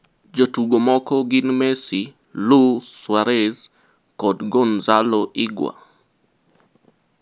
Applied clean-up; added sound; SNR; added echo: none; none; none; none.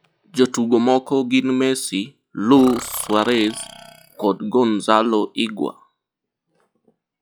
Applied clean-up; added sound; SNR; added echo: classical method log-MMSE.